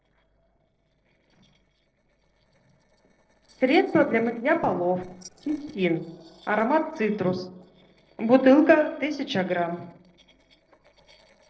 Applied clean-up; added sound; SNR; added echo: neural separator model SepFormer DNS4.